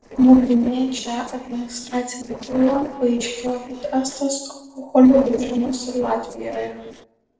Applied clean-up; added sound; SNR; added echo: neural separator model SepFormer DNS4.